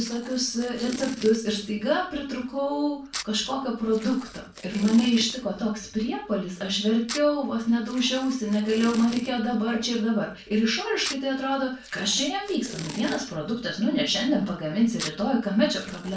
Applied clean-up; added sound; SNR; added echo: none; Packing tape, duct tape; 16 dB; reverberation time 0.3 s.